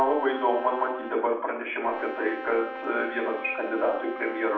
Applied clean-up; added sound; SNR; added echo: none; Brass instrument; 10 dB; reverberation time 0.5 s.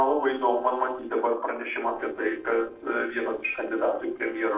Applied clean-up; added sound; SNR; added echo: neural separator model SepFormer DNS4.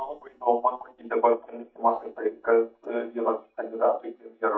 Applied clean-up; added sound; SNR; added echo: neural mask model DeepFilterNet 3.